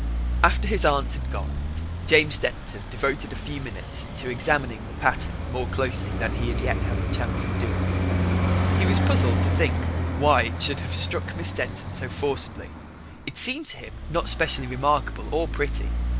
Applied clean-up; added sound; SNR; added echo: none; Traffic noise, roadway noise; -1 dB; none.